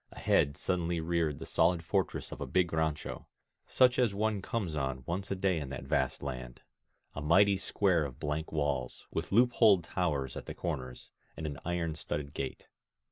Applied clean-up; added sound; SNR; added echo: none; none; none; none.